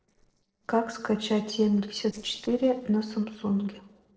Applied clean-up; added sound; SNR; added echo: neural separator model SepFormer DNS4.